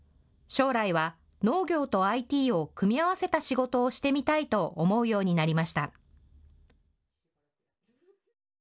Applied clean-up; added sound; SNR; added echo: none; none; none; none.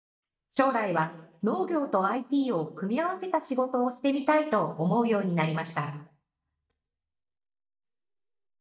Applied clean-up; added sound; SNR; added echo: neural mask model DeepFilterNet 3.